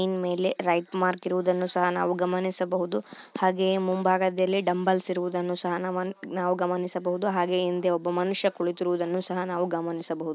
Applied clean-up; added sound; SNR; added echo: none; none; none; none.